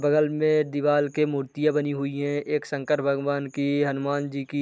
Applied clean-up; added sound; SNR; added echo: none; none; none; none.